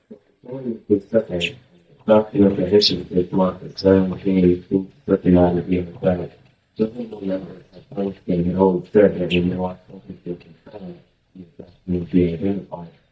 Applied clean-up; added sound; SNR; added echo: neural mask model DeepFilterNet 3.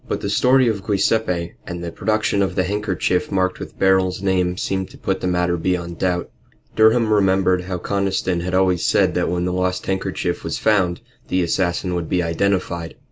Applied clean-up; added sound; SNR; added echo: none; none; none; none.